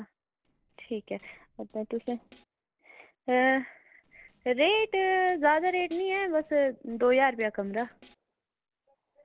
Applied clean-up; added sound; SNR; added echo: neural separator model SepFormer DNS4.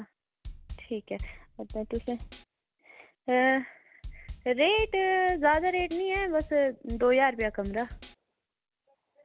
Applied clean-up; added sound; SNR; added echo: none; Drum kit; 14 dB; none.